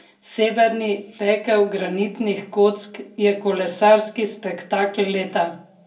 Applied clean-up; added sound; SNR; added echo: none; none; none; reverberation time 0.2 s.